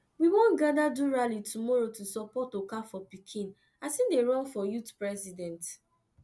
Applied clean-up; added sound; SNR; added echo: none; none; none; none.